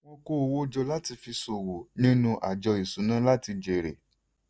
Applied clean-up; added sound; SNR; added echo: none; none; none; none.